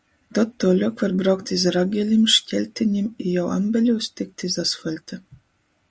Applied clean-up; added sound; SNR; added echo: none; none; none; none.